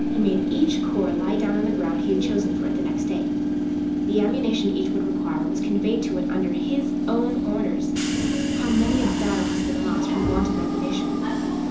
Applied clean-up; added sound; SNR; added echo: none; Subway, metro, underground / Train; -4 dB; reverberation time 0.6 s.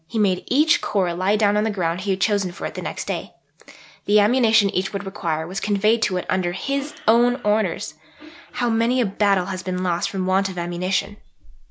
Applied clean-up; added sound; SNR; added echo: none; none; none; none.